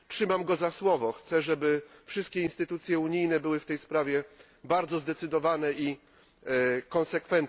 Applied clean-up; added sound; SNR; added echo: none; none; none; none.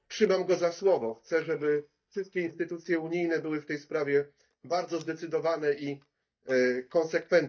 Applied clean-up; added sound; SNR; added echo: neural mask model DeepFilterNet 3.